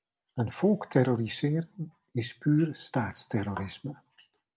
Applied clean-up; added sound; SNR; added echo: none; none; none; none.